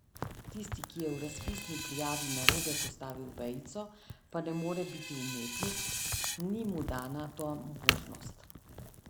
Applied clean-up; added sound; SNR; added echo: none; Screech + Crack; -2 dB; none.